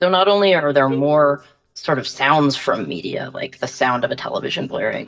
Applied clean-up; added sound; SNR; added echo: neural mask model DeepFilterNet 3.